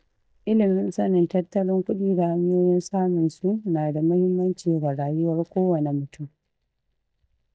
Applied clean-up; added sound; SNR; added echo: neural mask model DeepFilterNet 3.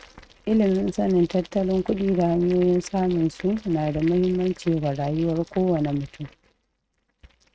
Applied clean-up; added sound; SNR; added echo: neural mask model RNNoise.